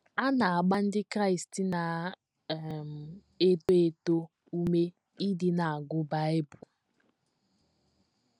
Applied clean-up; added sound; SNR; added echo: none; none; none; none.